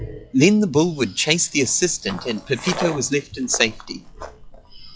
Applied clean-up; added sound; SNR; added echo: classical method log-MMSE.